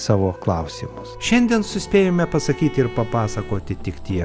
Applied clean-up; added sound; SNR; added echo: none; Bowed string instrument; 19 dB; none.